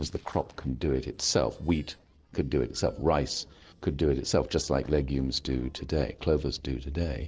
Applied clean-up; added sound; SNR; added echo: neural separator model SepFormer DNS4.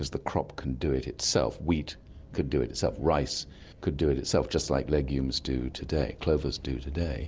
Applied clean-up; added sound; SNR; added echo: none; none; none; none.